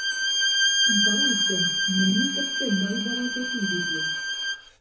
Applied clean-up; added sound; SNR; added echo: none; Bowed string instrument; -5 dB; reverberation time 0.3 s.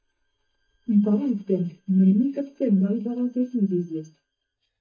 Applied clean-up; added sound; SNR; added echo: neural mask model DeepFilterNet 3.